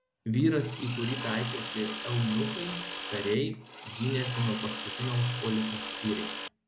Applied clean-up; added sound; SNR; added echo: none; Tools; 6 dB; none.